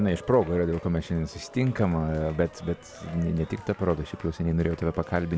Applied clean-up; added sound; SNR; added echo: none; Cheering; 19 dB; none.